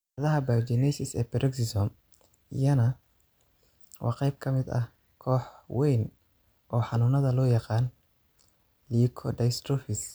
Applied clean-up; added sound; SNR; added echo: none; none; none; none.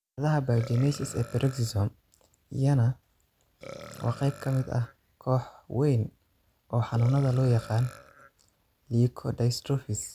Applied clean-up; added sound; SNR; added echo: none; Burping, eructation; 20 dB; none.